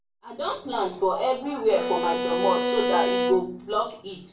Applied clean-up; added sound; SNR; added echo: none; Bowed string instrument; 1 dB; reverberation time 0.4 s.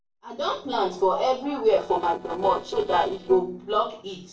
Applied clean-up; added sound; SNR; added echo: neural separator model SepFormer DNS4.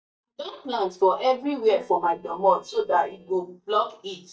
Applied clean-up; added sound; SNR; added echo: neural mask model DeepFilterNet 3.